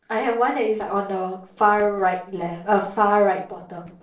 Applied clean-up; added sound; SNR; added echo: neural separator model SepFormer DNS4.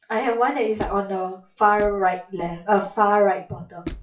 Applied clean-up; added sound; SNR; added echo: classical method WPE with log-MMSE.